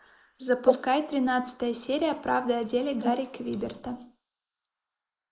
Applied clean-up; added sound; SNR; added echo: neural mask model Resemble Enhance denoiser.